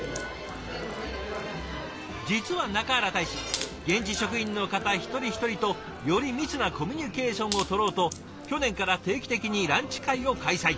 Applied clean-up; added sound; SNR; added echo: none; Wood; 17 dB; none.